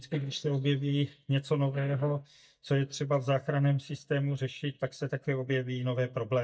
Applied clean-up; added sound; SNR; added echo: neural mask model DeepFilterNet 3.